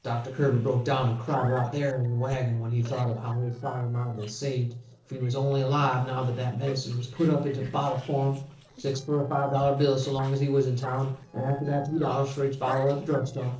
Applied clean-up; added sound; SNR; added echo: neural separator model SepFormer DNS4.